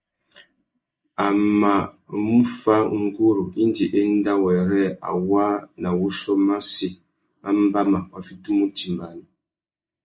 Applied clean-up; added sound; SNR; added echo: neural mask model Resemble Enhance denoiser.